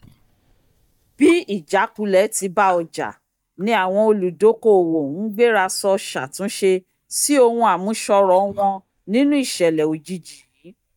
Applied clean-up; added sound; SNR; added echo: neural mask model DeepFilterNet 3.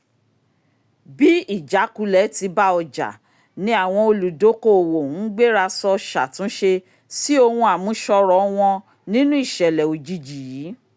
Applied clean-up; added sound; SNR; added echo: none; none; none; none.